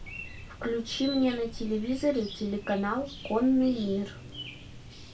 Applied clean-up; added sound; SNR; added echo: none; Chirp, tweet; 13 dB; reverberation time 0.2 s.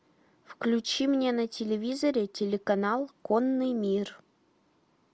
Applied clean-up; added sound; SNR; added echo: none; none; none; none.